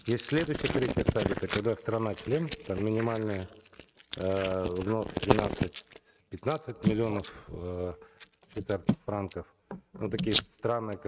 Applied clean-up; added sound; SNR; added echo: neural mask model RNNoise.